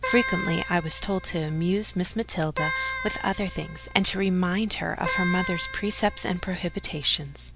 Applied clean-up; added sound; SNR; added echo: none; Keyboard (musical); 7 dB; none.